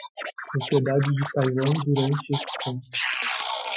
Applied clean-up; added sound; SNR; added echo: classical method Wiener filter.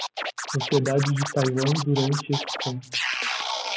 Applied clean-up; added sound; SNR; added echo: none; Scratching (performance technique); 5 dB; none.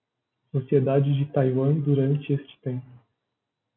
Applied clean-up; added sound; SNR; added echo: none; none; none; none.